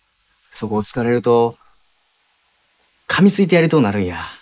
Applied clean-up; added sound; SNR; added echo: neural mask model Resemble Enhance denoiser.